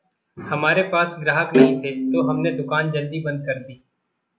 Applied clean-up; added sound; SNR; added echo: none; Bowed string instrument; -2 dB; none.